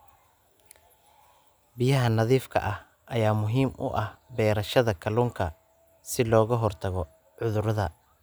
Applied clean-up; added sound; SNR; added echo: none; none; none; none.